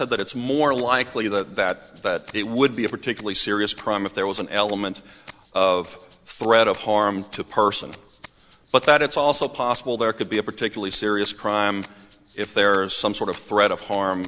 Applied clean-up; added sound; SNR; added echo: none; Rattle (instrument); 20 dB; none.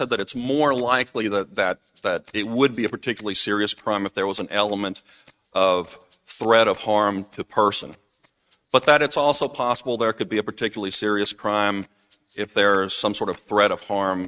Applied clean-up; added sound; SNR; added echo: neural mask model RNNoise.